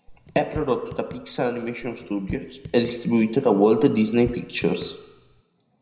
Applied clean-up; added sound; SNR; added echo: none; Raindrop / Drip; 18 dB; reverberation time 0.7 s.